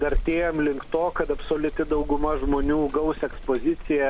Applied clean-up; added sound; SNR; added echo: none; Rain; 6 dB; none.